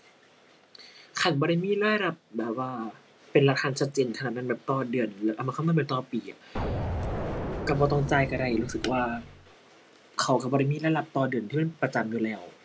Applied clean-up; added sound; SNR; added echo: none; Explosion; 5 dB; none.